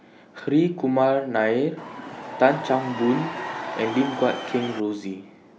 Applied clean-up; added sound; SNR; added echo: none; Crowd / Cheering; 8 dB; none.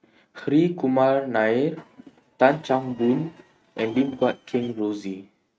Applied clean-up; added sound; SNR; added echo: neural mask model RNNoise.